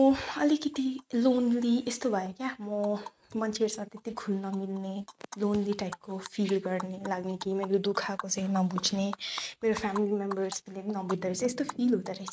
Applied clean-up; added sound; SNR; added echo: neural mask model RNNoise.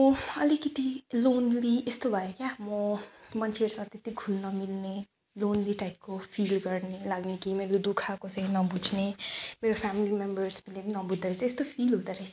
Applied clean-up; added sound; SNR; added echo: none; none; none; none.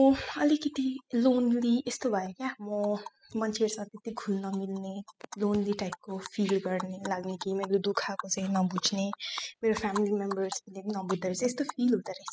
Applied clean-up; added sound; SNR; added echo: classical method spectral subtraction.